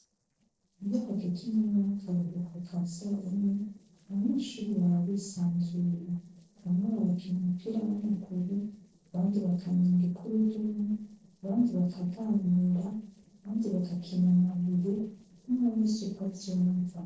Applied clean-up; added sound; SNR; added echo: neural separator model SepFormer DNS4.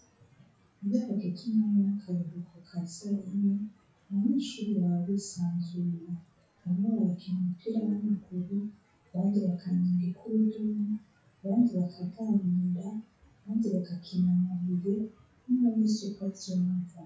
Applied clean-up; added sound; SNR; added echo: classical method WPE with log-MMSE.